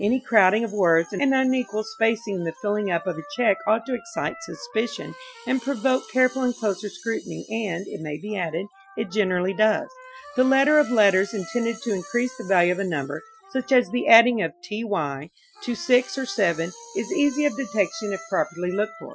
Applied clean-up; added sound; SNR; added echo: classical method Wiener filter.